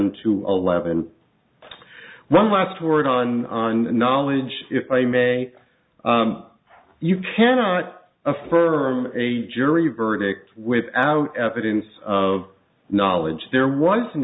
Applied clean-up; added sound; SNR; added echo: none; none; none; none.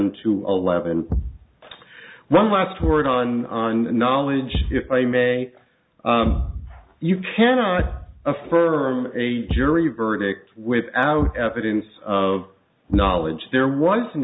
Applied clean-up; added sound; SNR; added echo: none; Thump, thud; 10 dB; none.